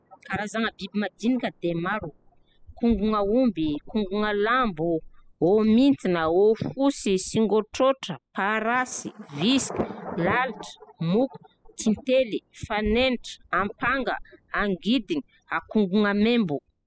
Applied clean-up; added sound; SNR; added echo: classical method spectral subtraction.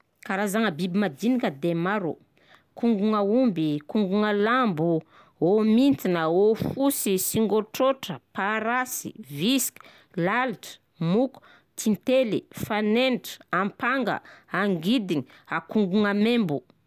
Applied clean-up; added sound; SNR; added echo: none; none; none; none.